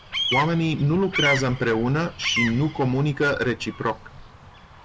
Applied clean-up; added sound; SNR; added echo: none; Bird vocalization, bird call, bird song; 7 dB; none.